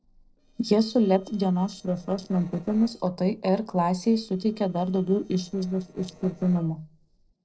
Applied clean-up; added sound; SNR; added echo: neural separator model SepFormer DNS4.